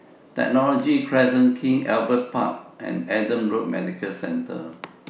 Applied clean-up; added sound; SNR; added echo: none; none; none; none.